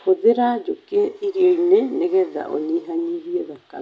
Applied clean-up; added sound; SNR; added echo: none; none; none; none.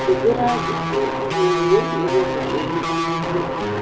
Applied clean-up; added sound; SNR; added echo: none; Guitar; 1 dB; reverberation time 1.8 s.